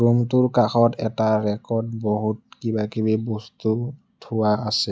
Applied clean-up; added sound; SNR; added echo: none; none; none; none.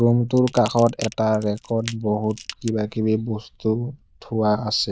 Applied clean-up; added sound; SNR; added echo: neural diffusion model UNIVERSE++.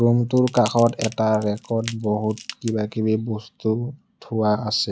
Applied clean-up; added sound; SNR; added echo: none; Crackle / Crushing; 18 dB; none.